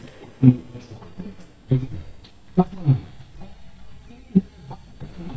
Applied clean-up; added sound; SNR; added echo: neural mask model DeepFilterNet 3.